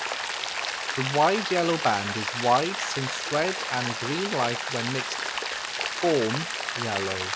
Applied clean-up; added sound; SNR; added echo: none; Rain; 3 dB; none.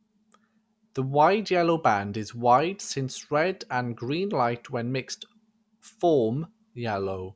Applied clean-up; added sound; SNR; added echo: none; none; none; none.